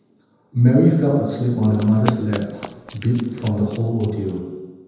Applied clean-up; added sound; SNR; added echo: none; Run; 15 dB; reverberation time 1.1 s.